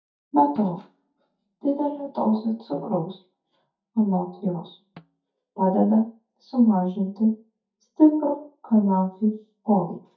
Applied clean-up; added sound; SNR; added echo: neural mask model DeepFilterNet 3.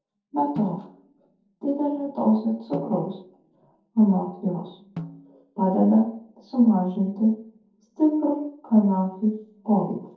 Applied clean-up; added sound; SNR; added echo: neural separator model SepFormer DNS4.